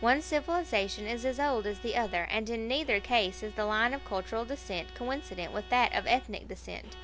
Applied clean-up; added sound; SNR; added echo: none; Bowed string instrument; 19 dB; none.